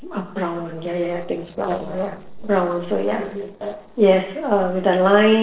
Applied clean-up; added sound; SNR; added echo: neural separator model SepFormer DNS4.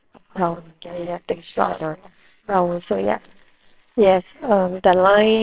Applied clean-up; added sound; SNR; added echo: neural separator model SepFormer WHAMR!.